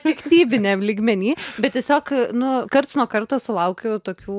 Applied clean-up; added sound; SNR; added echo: none; none; none; none.